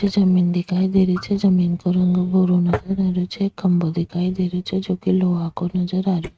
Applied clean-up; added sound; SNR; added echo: neural mask model RNNoise.